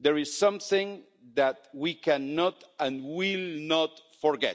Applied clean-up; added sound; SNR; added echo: none; none; none; none.